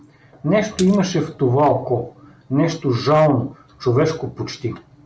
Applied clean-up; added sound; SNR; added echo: none; Splash, splatter; 19 dB; none.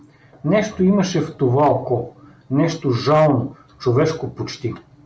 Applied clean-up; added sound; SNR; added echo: none; none; none; none.